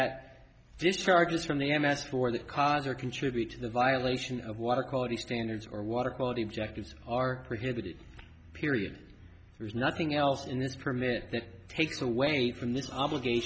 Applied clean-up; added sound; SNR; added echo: none; none; none; none.